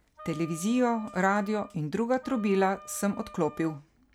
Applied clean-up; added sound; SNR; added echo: none; Wind instrument, woodwind instrument; 19 dB; none.